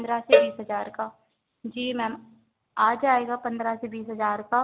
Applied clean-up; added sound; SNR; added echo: none; Cowbell; -2 dB; none.